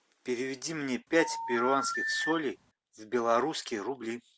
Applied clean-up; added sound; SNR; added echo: none; Telephone; 4 dB; none.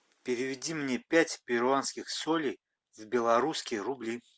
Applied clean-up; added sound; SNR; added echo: none; none; none; none.